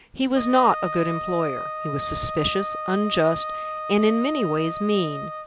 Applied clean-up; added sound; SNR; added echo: none; Wind instrument, woodwind instrument; 7 dB; none.